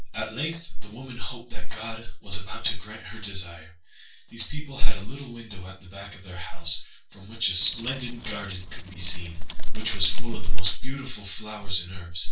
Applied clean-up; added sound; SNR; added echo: neural separator model SepFormer DNS4.